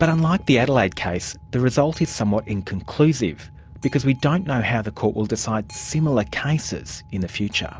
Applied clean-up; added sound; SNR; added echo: none; Boat, Water vehicle; 20 dB; none.